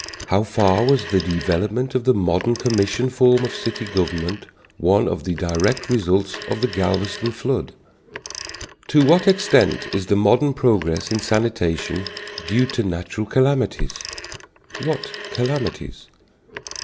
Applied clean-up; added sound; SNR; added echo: none; Telephone; 14 dB; none.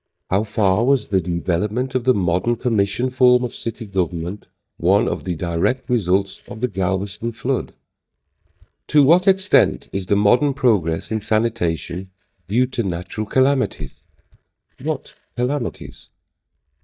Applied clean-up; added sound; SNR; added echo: neural mask model DeepFilterNet 3.